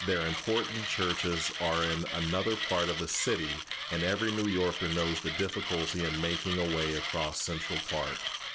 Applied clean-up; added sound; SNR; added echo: none; Mechanisms; 3 dB; none.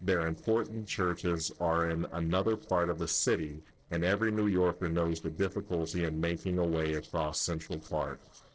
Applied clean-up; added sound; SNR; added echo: neural separator model SepFormer DNS4.